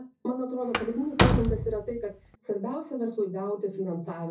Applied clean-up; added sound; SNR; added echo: none; Slam; -4 dB; reverberation time 0.3 s.